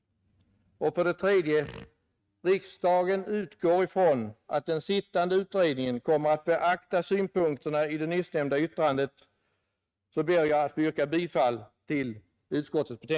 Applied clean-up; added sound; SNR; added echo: neural mask model RNNoise.